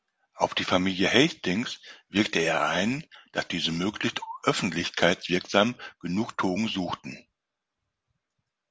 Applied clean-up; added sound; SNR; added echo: none; none; none; none.